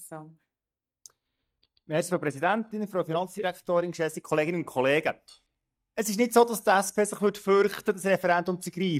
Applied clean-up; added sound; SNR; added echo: neural mask model DeepFilterNet 3.